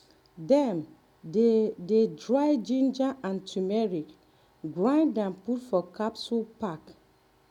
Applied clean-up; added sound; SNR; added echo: none; none; none; none.